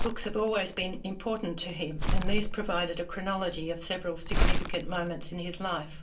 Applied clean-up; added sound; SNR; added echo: none; Crumpling, crinkling; -3 dB; reverberation time 0.2 s.